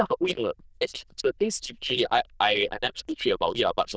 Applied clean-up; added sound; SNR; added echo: neural diffusion model UNIVERSE++.